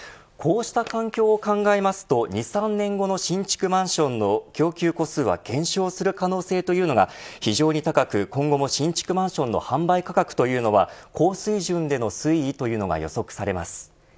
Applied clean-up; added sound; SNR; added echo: none; none; none; none.